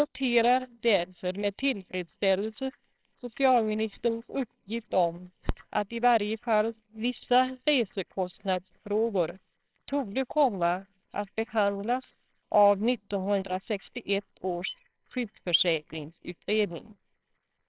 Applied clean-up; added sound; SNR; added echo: neural separator model SepFormer WHAMR!.